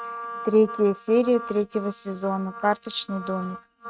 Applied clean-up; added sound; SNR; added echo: neural mask model RNNoise.